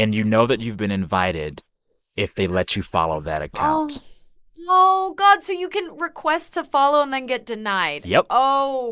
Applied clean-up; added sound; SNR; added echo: neural mask model Resemble Enhance denoiser.